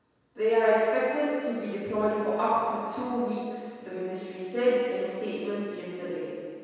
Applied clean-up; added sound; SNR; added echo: none; none; none; reverberation time 1.9 s.